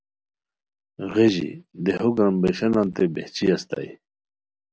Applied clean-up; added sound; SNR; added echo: none; none; none; none.